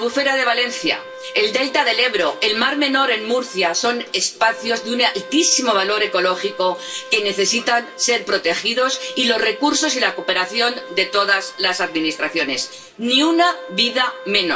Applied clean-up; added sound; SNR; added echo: none; Wind instrument, woodwind instrument; 16 dB; reverberation time 0.2 s.